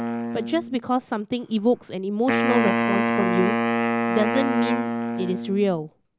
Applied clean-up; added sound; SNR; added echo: none; Wind instrument, woodwind instrument; 0 dB; none.